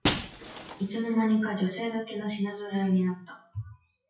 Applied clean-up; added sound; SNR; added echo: classical method WPE with log-MMSE.